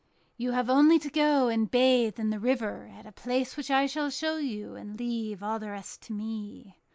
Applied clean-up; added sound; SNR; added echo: neural mask model Resemble Enhance denoiser.